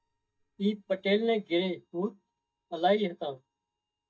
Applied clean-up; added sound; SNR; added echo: neural mask model DeepFilterNet 3.